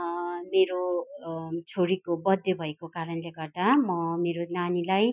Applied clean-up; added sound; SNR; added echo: classical method Wiener filter.